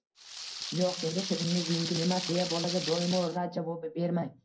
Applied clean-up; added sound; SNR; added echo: none; Rain; 6 dB; reverberation time 0.2 s.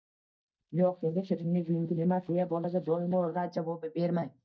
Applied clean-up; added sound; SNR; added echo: neural mask model DeepFilterNet 3.